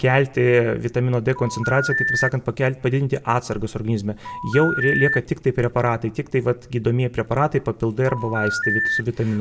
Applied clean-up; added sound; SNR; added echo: none; Telephone; 5 dB; reverberation time 0.3 s.